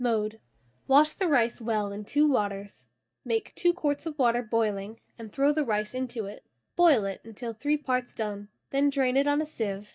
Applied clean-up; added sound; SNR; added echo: neural mask model DeepFilterNet 3.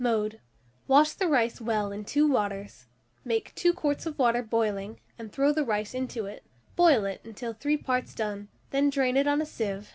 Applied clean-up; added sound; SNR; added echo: none; none; none; none.